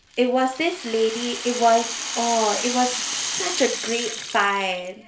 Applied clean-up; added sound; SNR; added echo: none; Rattle (instrument); 7 dB; reverberation time 0.3 s.